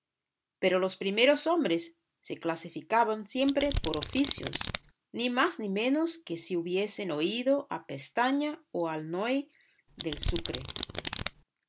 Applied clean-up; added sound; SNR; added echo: none; Domestic sounds, home sounds; 4 dB; none.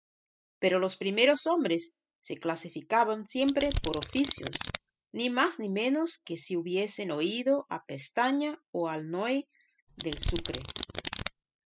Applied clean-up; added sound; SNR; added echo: classical method spectral subtraction.